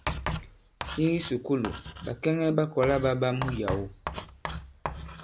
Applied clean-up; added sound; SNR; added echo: none; Writing; 8 dB; none.